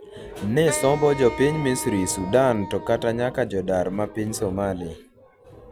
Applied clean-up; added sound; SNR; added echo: none; Wind instrument, woodwind instrument; 12 dB; none.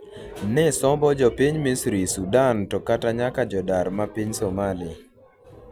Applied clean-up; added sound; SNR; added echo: none; none; none; none.